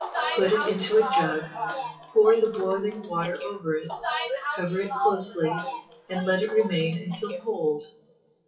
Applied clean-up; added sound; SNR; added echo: classical method WPE with log-MMSE.